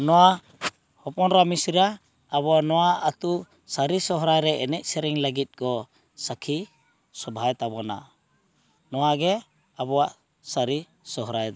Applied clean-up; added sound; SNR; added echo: none; none; none; none.